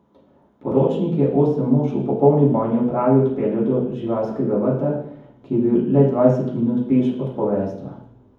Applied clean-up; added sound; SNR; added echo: none; none; none; reverberation time 1.2 s.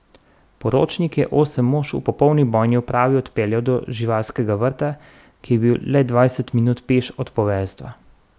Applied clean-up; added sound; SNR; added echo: none; none; none; none.